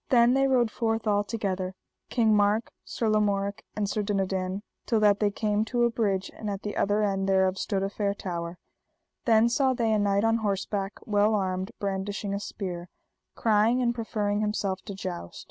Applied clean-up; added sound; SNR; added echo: none; none; none; none.